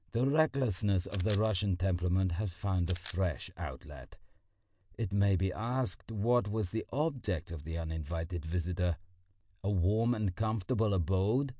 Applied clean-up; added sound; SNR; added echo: none; Camera; 19 dB; none.